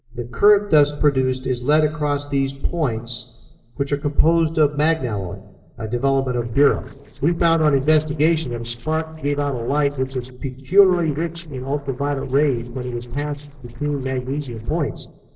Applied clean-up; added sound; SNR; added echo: neural separator model SepFormer DNS4.